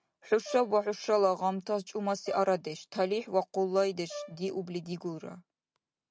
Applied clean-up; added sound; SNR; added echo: none; Brass instrument; 18 dB; none.